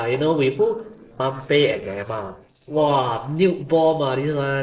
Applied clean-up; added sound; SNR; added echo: neural separator model SepFormer DNS4.